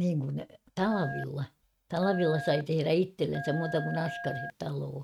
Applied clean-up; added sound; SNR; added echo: neural mask model RNNoise.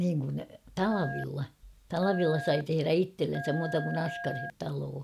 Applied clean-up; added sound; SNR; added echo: none; Telephone; 10 dB; none.